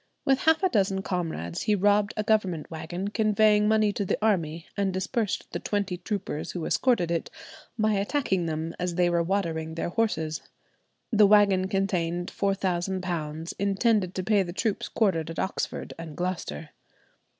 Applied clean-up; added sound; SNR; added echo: none; none; none; none.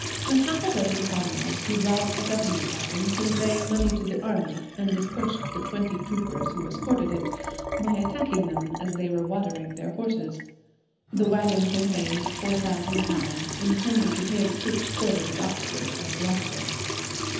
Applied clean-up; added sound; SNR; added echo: none; Trickle, dribble / Sink (filling or washing) / Water tap, faucet; 5 dB; reverberation time 0.9 s.